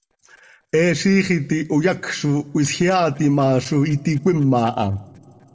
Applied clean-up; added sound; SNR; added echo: neural separator model SepFormer DNS4.